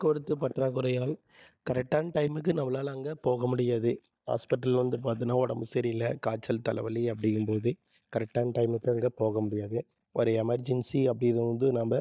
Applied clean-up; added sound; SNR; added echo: neural mask model DeepFilterNet 3.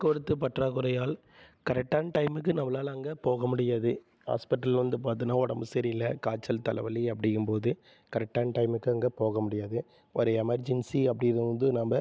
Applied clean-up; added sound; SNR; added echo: none; none; none; none.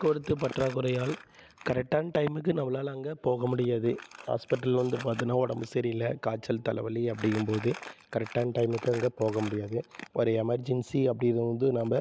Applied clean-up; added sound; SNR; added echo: none; Crumpling, crinkling; 19 dB; none.